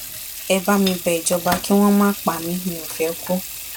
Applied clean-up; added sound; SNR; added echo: none; Sink (filling or washing) / Water tap, faucet; 10 dB; none.